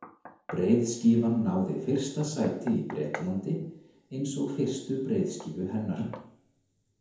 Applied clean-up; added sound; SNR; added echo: none; Knock; 19 dB; reverberation time 0.9 s.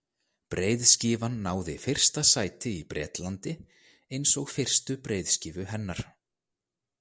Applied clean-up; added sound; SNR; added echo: none; none; none; none.